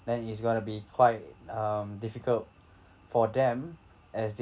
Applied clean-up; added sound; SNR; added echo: none; none; none; none.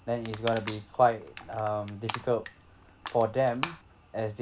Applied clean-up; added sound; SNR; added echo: none; Crushing; 12 dB; none.